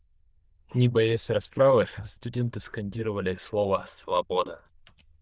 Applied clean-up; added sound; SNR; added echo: neural diffusion model UNIVERSE++.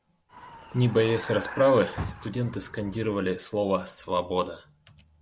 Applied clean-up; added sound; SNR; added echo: none; Vehicle; 12 dB; none.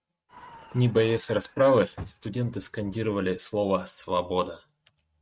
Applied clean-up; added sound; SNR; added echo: neural mask model RNNoise.